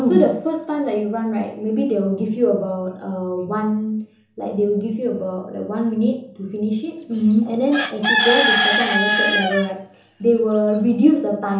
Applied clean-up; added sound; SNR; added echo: none; Bird / Chicken, rooster; 1 dB; reverberation time 0.6 s.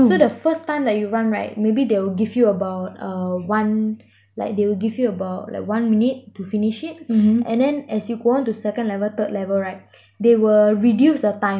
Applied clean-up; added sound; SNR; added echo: none; none; none; none.